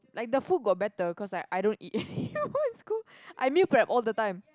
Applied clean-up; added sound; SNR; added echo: none; none; none; none.